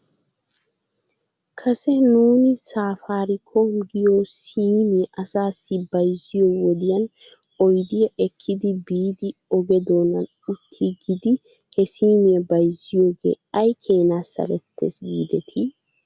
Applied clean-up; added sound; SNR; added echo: none; none; none; none.